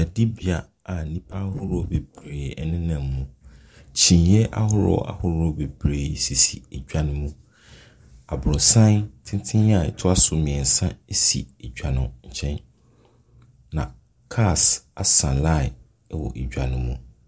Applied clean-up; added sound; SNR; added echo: none; none; none; none.